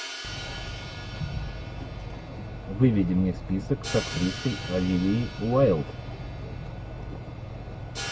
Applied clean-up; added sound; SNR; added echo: none; Crash cymbal; 13 dB; none.